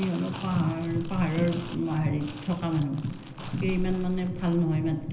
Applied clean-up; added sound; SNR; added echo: none; Crumpling, crinkling; 12 dB; reverberation time 1.4 s.